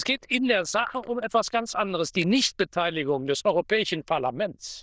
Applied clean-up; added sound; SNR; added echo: neural diffusion model UNIVERSE++.